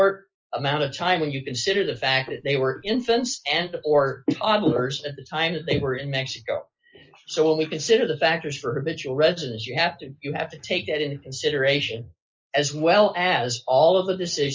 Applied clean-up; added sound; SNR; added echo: neural mask model Resemble Enhance denoiser.